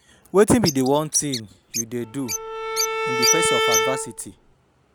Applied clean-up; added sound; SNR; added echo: none; Bird + Bowed string instrument; 0 dB; none.